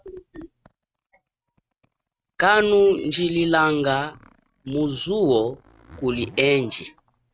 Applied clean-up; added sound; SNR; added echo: neural mask model RNNoise.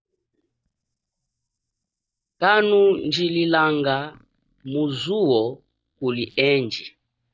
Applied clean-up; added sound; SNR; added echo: neural mask model DeepFilterNet 3.